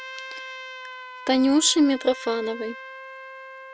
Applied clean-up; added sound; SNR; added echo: none; Trumpet; 14 dB; none.